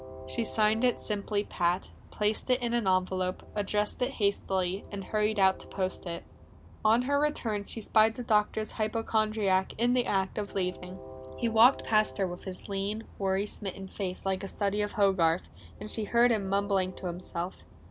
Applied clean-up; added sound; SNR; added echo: none; Train; 17 dB; none.